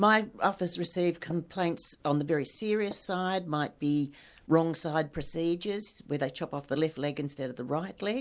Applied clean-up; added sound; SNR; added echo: none; Tap; 17 dB; none.